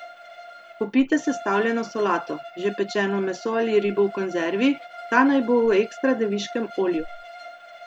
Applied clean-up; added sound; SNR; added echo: none; Bowed string instrument; 16 dB; none.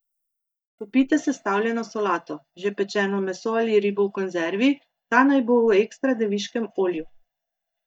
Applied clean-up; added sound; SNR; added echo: neural mask model DeepFilterNet 3.